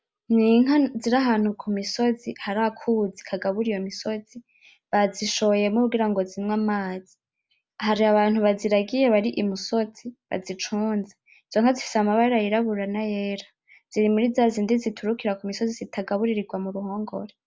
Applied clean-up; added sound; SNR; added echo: none; none; none; none.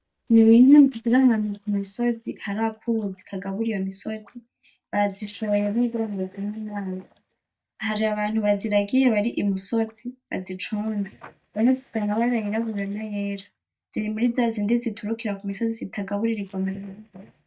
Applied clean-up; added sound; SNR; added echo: neural mask model DeepFilterNet 3.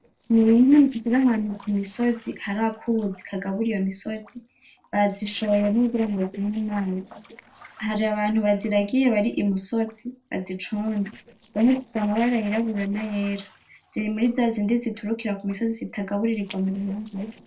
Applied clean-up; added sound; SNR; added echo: neural separator model SepFormer DNS4.